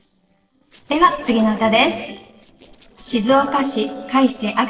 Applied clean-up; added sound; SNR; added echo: neural separator model SepFormer DNS4.